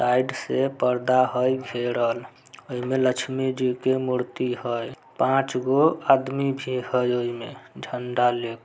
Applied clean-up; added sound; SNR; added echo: none; none; none; none.